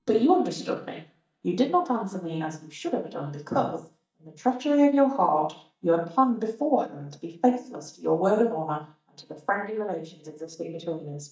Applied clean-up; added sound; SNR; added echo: neural mask model DeepFilterNet 3.